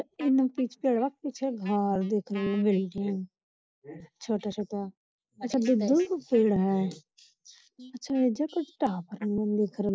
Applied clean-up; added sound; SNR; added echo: neural mask model Resemble Enhance denoiser.